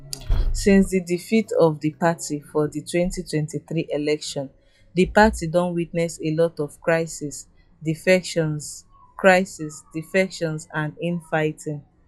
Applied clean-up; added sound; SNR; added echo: classical method log-MMSE.